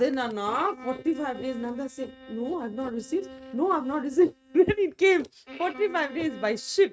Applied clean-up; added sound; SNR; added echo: neural mask model RNNoise.